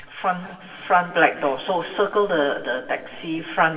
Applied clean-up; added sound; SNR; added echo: none; none; none; reverberation time 1.9 s.